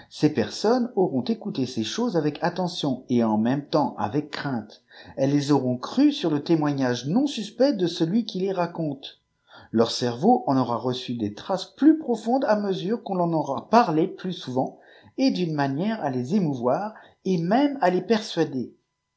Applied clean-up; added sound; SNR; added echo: none; none; none; none.